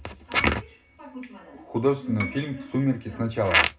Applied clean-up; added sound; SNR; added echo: none; Piano; 15 dB; reverberation time 0.2 s.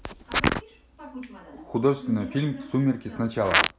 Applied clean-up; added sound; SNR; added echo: none; none; none; none.